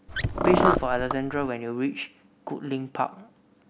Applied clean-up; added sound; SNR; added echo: none; Car; -4 dB; none.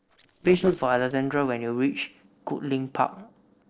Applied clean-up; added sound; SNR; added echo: neural separator model SepFormer DNS4.